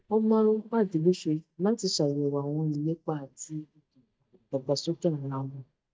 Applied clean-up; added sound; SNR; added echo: neural mask model DeepFilterNet 3.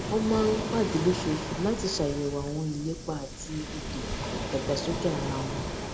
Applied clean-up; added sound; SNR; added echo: none; Waves, surf; 4 dB; none.